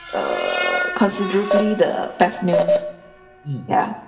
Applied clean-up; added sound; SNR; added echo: none; Screech; 8 dB; reverberation time 0.9 s.